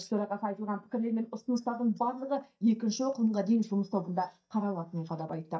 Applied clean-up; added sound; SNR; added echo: neural mask model DeepFilterNet 3.